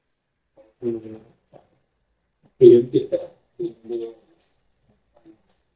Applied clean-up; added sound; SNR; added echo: neural mask model DeepFilterNet 3.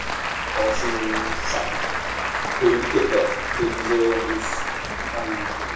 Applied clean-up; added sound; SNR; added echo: none; Applause; 0 dB; reverberation time 0.6 s.